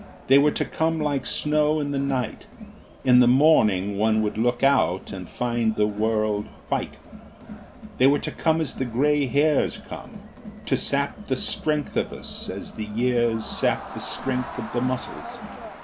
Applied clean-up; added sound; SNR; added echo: none; Crowd; 14 dB; none.